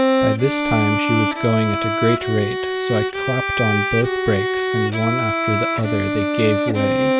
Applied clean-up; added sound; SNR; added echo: none; Bowed string instrument; -1 dB; none.